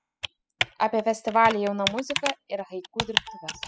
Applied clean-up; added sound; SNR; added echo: classical method spectral subtraction.